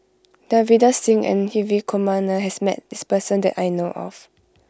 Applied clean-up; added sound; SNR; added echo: none; none; none; none.